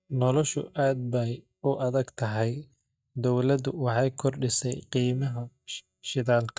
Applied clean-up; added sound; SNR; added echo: neural mask model DeepFilterNet 3.